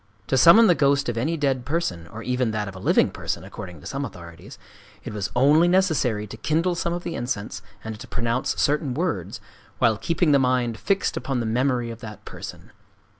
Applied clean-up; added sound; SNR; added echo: none; none; none; none.